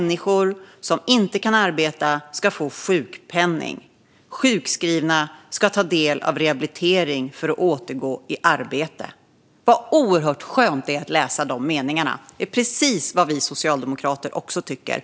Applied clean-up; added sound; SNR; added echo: none; none; none; none.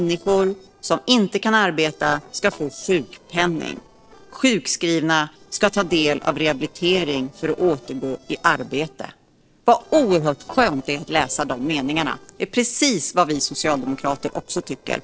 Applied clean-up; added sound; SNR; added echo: neural separator model SepFormer DNS4.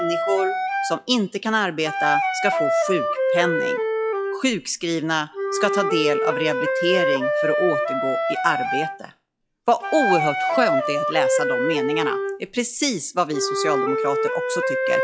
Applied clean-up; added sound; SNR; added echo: classical method log-MMSE.